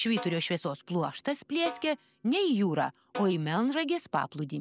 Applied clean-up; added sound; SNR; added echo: none; Snare drum; 17 dB; none.